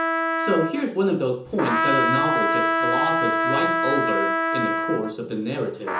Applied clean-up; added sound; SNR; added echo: none; Trumpet; -3 dB; reverberation time 0.6 s.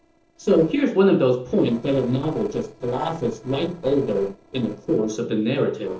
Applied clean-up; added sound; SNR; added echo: neural separator model SepFormer DNS4.